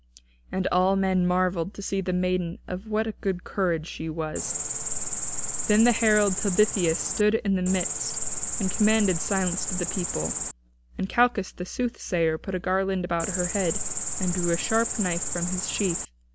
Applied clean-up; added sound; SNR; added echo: none; Cricket; 3 dB; none.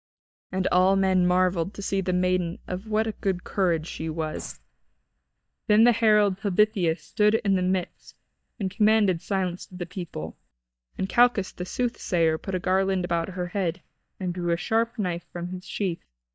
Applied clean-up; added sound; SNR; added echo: neural mask model DeepFilterNet 3.